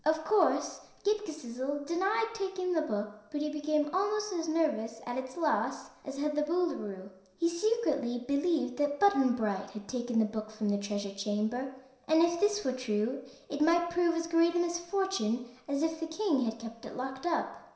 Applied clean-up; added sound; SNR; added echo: none; none; none; reverberation time 0.7 s.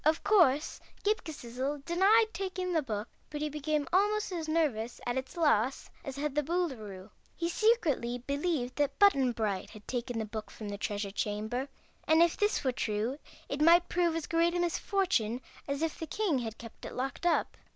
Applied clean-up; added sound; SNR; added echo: none; none; none; none.